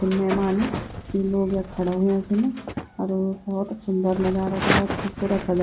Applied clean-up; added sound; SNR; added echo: none; Bird; 15 dB; none.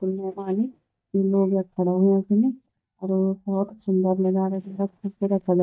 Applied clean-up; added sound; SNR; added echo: neural mask model DeepFilterNet 3.